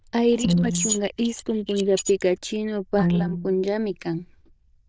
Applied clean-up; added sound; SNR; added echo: neural diffusion model UNIVERSE++.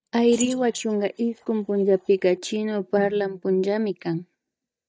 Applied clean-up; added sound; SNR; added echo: neural mask model DeepFilterNet 3.